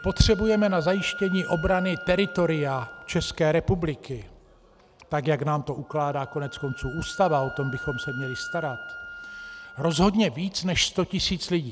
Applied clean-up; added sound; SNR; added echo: none; Wind instrument, woodwind instrument; 14 dB; none.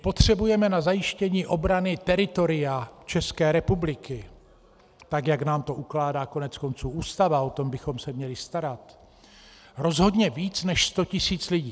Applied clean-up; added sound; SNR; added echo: none; none; none; none.